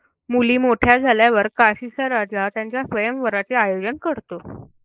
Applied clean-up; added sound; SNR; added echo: neural mask model Resemble Enhance denoiser.